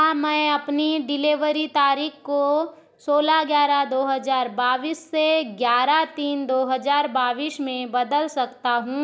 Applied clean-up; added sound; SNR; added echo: none; none; none; none.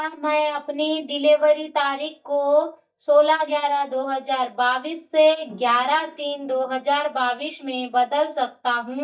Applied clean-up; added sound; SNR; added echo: neural mask model DeepFilterNet 3.